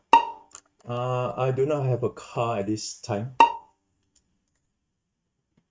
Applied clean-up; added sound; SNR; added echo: neural mask model RNNoise.